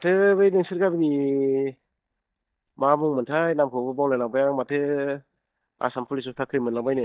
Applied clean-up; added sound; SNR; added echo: neural mask model DeepFilterNet 3.